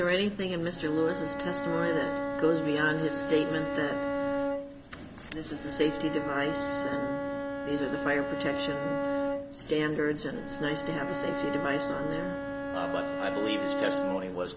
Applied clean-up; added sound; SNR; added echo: none; Bowed string instrument; 2 dB; none.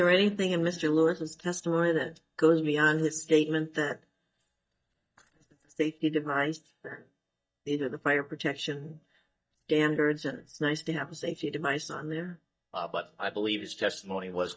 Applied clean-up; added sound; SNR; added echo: neural mask model DeepFilterNet 3.